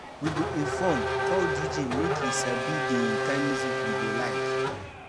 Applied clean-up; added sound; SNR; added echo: none; Race car, auto racing / Accelerating, revving, vroom; -3 dB; none.